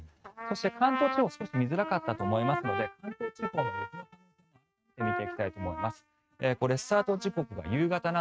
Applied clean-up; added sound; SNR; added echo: neural mask model RNNoise.